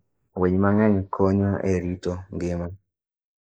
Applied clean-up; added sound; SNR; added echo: neural mask model Resemble Enhance denoiser.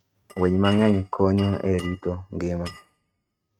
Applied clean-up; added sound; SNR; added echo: neural mask model RNNoise.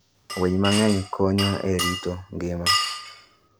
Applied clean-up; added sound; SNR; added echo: none; Glass; 4 dB; none.